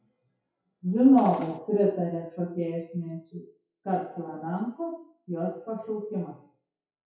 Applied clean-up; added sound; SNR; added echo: classical method WPE with log-MMSE.